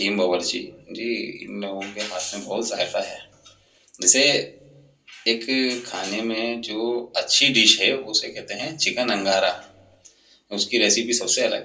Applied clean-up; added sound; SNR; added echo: none; none; none; reverberation time 0.3 s.